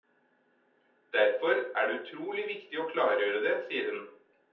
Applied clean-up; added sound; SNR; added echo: none; none; none; reverberation time 0.5 s.